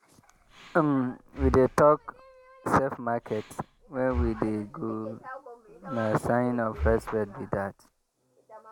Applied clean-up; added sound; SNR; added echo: none; Breathing; 11 dB; none.